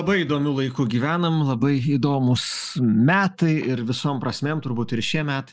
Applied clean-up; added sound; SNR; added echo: neural mask model Resemble Enhance denoiser.